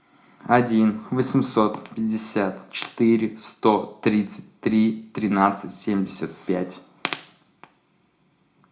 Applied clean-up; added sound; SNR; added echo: none; none; none; reverberation time 0.4 s.